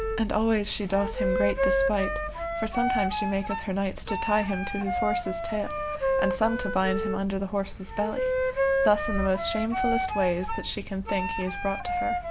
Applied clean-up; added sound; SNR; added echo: none; Wind instrument, woodwind instrument; 2 dB; none.